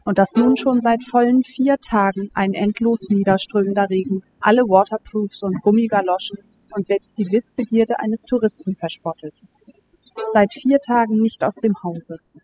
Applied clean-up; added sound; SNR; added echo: classical method spectral subtraction.